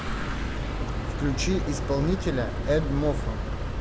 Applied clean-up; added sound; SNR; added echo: none; Motor vehicle (road); 6 dB; none.